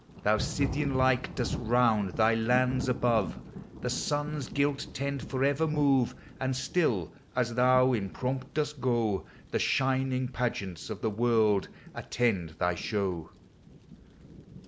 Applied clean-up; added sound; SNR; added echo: none; Thunder / Rain; 12 dB; none.